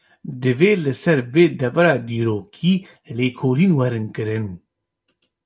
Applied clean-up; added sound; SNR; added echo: none; none; none; none.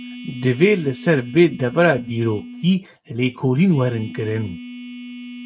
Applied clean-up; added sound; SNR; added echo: neural mask model RNNoise.